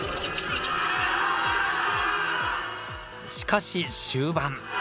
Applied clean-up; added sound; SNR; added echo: none; none; none; none.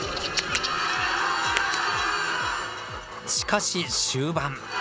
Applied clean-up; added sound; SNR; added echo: none; Tick + Dog; 12 dB; none.